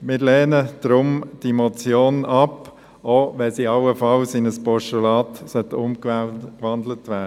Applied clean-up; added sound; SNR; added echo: none; none; none; none.